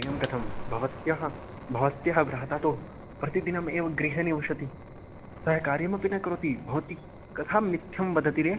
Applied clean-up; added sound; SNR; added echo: none; Fire; 12 dB; none.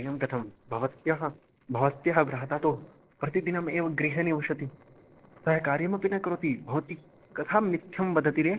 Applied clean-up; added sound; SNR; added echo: neural separator model SepFormer DNS4.